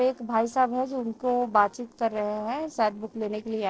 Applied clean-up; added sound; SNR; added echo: neural separator model SepFormer DNS4.